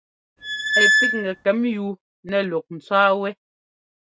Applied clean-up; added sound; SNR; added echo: none; Squeak; -4 dB; none.